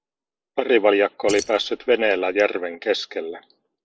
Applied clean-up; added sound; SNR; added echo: none; Keys jangling; 17 dB; none.